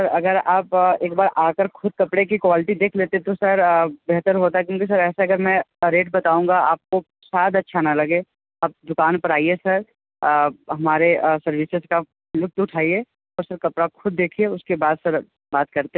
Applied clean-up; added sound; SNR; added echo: none; none; none; none.